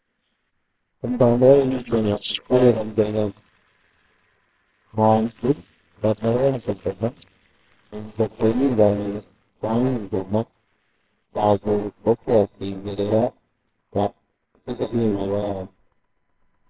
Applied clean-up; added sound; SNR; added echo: neural separator model SepFormer WHAMR!.